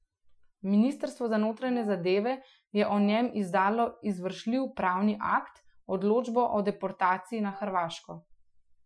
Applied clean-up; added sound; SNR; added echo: classical method Wiener filter.